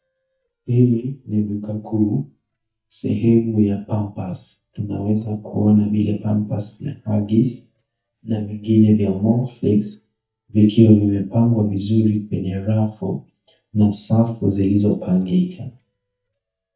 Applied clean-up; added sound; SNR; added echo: neural mask model DeepFilterNet 3.